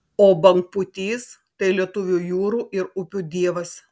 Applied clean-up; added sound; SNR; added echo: none; none; none; none.